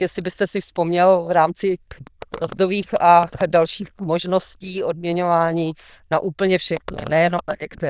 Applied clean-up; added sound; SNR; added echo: neural diffusion model UNIVERSE++.